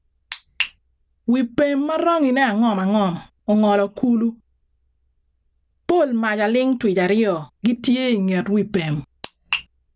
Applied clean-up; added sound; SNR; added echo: none; none; none; none.